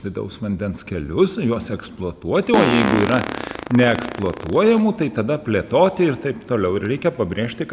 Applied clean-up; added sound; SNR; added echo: none; Fart; 9 dB; none.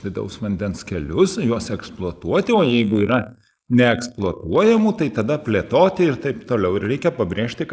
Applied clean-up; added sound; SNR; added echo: neural mask model Resemble Enhance denoiser.